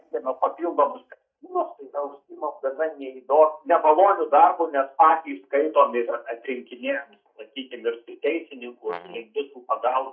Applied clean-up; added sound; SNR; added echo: neural mask model DeepFilterNet 3.